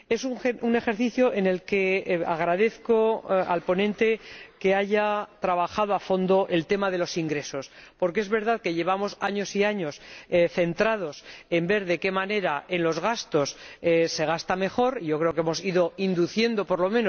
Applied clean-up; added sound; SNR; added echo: none; none; none; none.